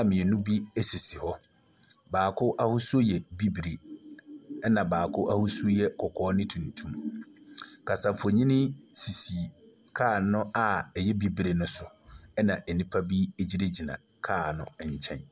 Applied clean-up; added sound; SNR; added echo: none; none; none; none.